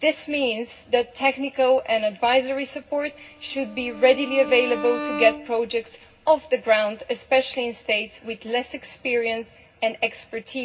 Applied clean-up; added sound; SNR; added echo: none; Bowed string instrument; 11 dB; reverberation time 0.4 s.